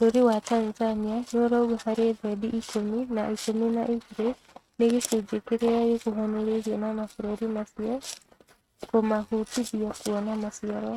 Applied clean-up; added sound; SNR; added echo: neural mask model RNNoise.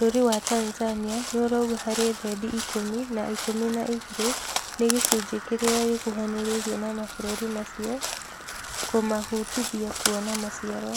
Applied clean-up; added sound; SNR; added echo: none; Crow; 6 dB; none.